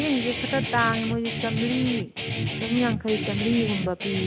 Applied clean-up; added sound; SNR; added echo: none; Guitar; 3 dB; none.